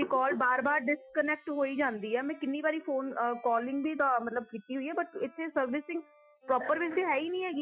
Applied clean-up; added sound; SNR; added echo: classical method Wiener filter.